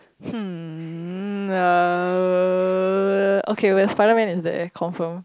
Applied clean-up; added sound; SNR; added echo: none; none; none; none.